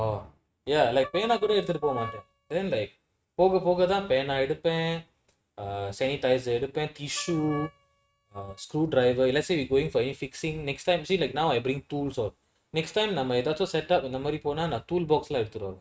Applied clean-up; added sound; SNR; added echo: neural mask model RNNoise.